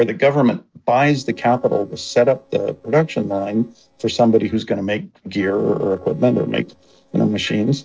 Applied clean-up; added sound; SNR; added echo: neural separator model SepFormer DNS4.